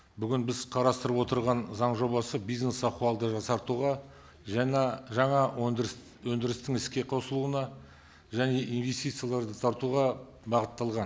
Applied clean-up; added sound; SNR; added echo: none; none; none; none.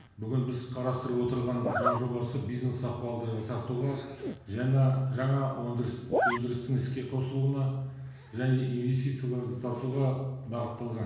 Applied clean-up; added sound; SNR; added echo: none; Zipper (clothing); 8 dB; reverberation time 1.1 s.